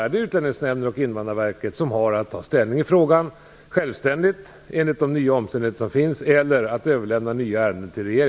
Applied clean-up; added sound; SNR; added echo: none; none; none; none.